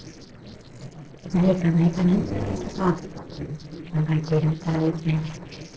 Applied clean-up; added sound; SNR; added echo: neural separator model SepFormer DNS4.